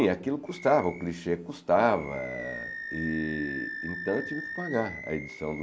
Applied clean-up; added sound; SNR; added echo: none; Animal; 10 dB; none.